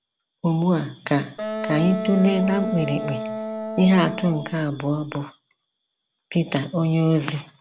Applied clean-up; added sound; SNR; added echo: none; Wind instrument, woodwind instrument; 7 dB; none.